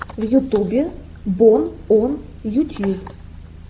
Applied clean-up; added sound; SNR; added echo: none; none; none; none.